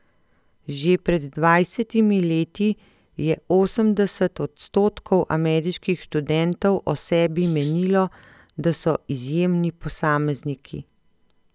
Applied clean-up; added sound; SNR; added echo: none; Rattle (instrument); 18 dB; none.